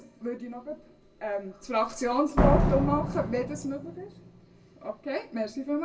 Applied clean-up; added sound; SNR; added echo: none; Slam; 1 dB; reverberation time 0.2 s.